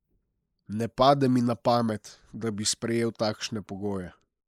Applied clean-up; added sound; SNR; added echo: neural mask model Resemble Enhance denoiser.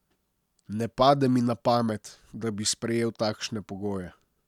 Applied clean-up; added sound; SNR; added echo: none; none; none; none.